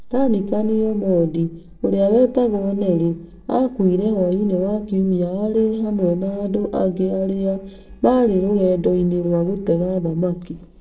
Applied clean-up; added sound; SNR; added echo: neural separator model SepFormer DNS4.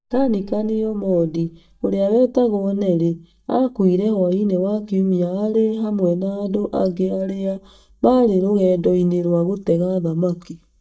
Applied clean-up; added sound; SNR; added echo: neural mask model DeepFilterNet 3.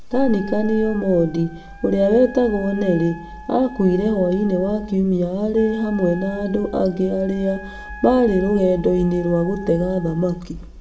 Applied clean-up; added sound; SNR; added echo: none; Wind instrument, woodwind instrument; 19 dB; reverberation time 0.5 s.